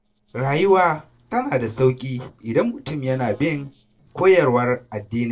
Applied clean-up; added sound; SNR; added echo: neural separator model SepFormer DNS4.